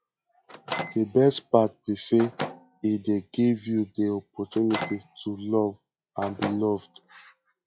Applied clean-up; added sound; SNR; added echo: classical method log-MMSE.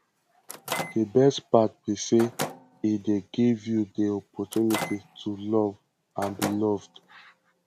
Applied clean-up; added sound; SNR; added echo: none; Microwave oven; 12 dB; none.